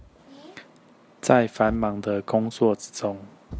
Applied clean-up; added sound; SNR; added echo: none; Thump, thud; 19 dB; none.